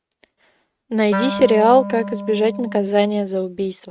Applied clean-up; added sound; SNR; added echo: neural mask model RNNoise.